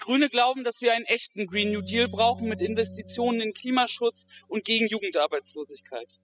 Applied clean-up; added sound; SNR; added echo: classical method spectral subtraction.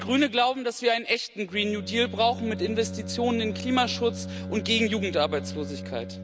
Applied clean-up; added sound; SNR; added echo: none; Bowed string instrument; 10 dB; none.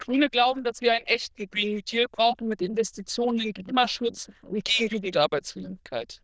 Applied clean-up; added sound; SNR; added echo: neural diffusion model UNIVERSE++.